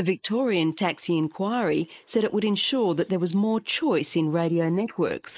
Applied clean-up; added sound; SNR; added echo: neural mask model Resemble Enhance denoiser.